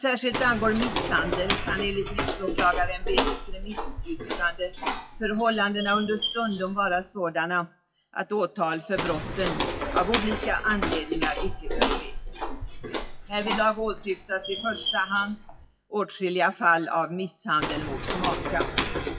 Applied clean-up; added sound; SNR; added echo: classical method WPE with log-MMSE.